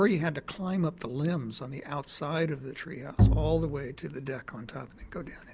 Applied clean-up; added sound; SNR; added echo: none; Bowed string instrument; -5 dB; none.